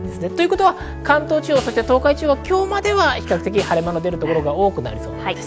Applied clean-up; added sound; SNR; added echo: none; Snare drum; 19 dB; none.